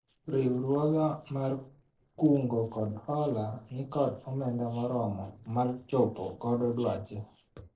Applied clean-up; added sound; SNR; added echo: neural separator model SepFormer DNS4.